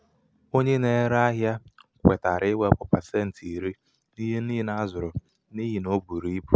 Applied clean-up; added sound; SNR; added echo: none; none; none; none.